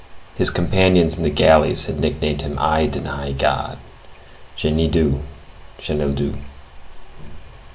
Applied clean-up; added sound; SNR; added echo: none; none; none; none.